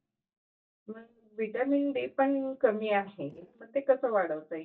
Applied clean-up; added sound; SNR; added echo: neural mask model DeepFilterNet 3.